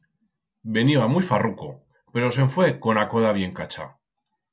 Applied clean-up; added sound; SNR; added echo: none; none; none; none.